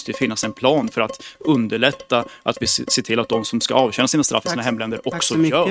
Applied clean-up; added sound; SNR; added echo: neural mask model RNNoise.